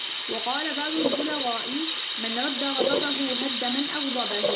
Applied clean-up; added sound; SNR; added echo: none; Sink (filling or washing) / Water tap, faucet; -2 dB; reverberation time 0.4 s.